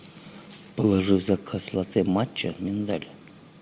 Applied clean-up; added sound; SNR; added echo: none; none; none; none.